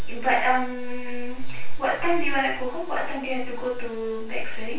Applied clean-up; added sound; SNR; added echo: none; none; none; reverberation time 0.3 s.